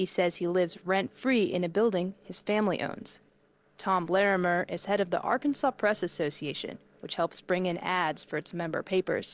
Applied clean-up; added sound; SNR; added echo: neural separator model SepFormer DNS4.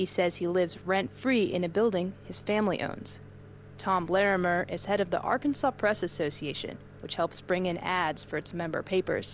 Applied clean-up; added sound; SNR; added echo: none; Microwave oven; 18 dB; none.